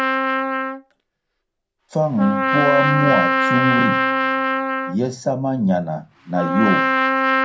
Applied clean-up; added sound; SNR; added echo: none; Trumpet; -2 dB; reverberation time 0.3 s.